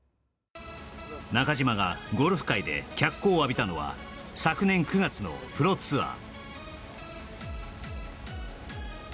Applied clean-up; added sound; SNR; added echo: none; none; none; none.